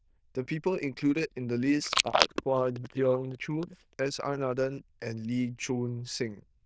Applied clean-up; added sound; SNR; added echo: neural diffusion model UNIVERSE++.